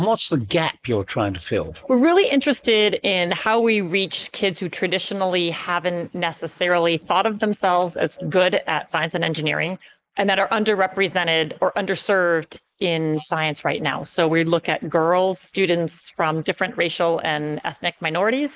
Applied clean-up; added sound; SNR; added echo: neural mask model Resemble Enhance denoiser.